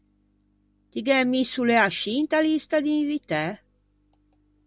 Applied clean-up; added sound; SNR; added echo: none; none; none; none.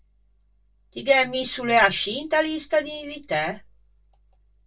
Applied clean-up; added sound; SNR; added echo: neural separator model SepFormer DNS4.